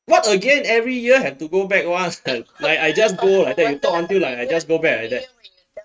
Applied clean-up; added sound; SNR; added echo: neural mask model RNNoise.